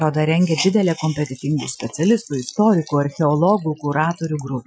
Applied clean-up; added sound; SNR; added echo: classical method Wiener filter.